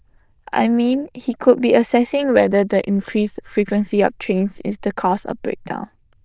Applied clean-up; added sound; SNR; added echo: neural diffusion model UNIVERSE++.